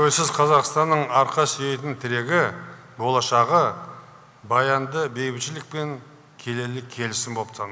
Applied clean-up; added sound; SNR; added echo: none; none; none; none.